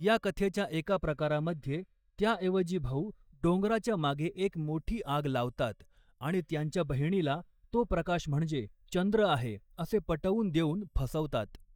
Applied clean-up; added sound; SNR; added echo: neural mask model DeepFilterNet 3.